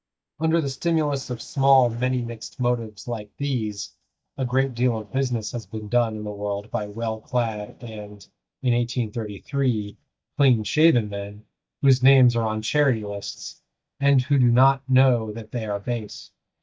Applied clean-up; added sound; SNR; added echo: neural mask model DeepFilterNet 3.